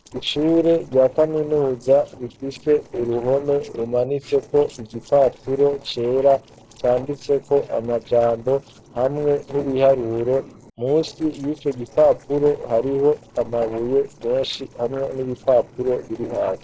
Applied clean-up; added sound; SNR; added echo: neural separator model SepFormer DNS4.